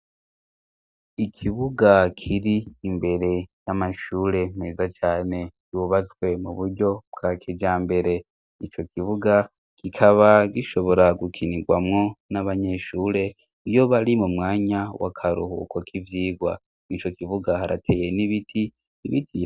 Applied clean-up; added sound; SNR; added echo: none; none; none; none.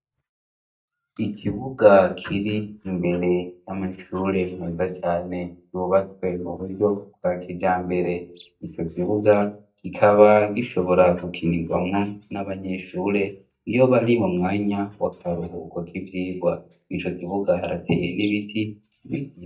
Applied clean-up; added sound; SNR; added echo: neural mask model DeepFilterNet 3.